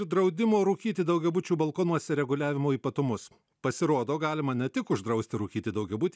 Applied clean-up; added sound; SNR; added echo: none; none; none; none.